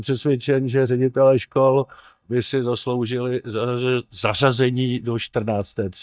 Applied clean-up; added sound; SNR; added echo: neural mask model DeepFilterNet 3.